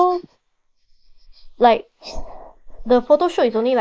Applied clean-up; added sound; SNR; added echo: neural mask model Resemble Enhance denoiser.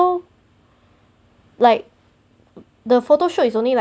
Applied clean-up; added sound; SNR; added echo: none; none; none; none.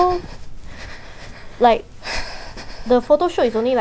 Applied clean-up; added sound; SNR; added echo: none; Breathing; 10 dB; none.